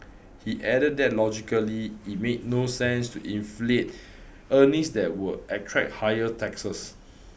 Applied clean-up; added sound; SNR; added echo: none; none; none; none.